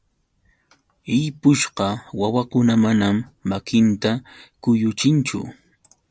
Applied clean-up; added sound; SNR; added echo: none; none; none; none.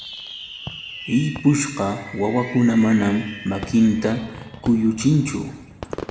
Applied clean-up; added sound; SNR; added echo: none; Fireworks; 14 dB; reverberation time 0.9 s.